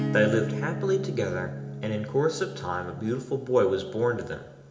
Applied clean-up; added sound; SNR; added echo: none; Acoustic guitar / Strum; 7 dB; reverberation time 0.8 s.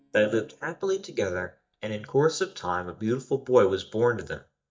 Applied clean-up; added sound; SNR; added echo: neural mask model DeepFilterNet 3.